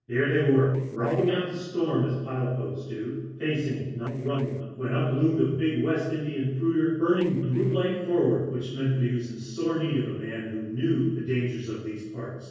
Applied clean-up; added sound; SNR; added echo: neural separator model SepFormer DNS4.